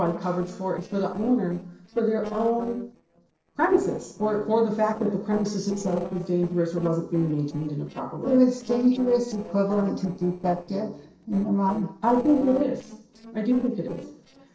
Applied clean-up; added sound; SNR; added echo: neural separator model SepFormer DNS4.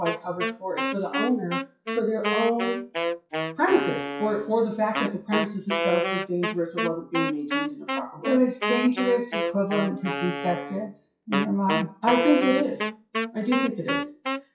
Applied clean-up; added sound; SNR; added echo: classical method WPE with log-MMSE.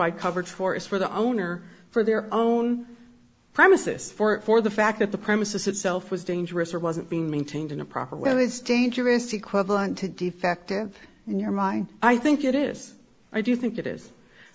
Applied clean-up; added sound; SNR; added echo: none; none; none; none.